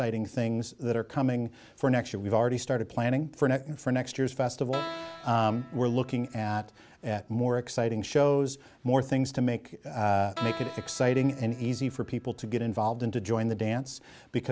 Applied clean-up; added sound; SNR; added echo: none; Keyboard (musical); 15 dB; none.